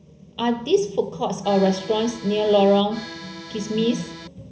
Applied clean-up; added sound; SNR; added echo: none; Accordion; 16 dB; reverberation time 0.5 s.